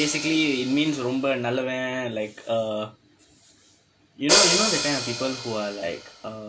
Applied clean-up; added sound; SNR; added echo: none; Hi-hat; 2 dB; none.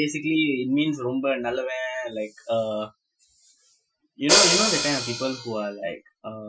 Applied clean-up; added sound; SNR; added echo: classical method Wiener filter.